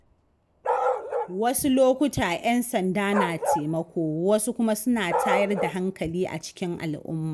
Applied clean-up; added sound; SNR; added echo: none; Bark; 6 dB; none.